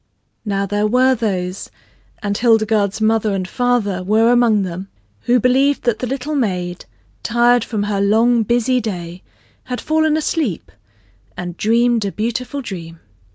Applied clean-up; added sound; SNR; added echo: none; none; none; none.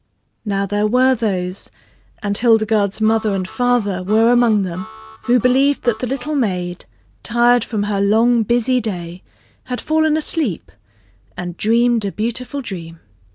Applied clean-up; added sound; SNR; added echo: none; Harmonica; 19 dB; none.